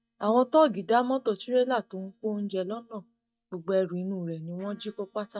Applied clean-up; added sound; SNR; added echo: neural mask model DeepFilterNet 3.